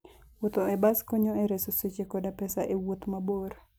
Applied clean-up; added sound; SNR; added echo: none; none; none; none.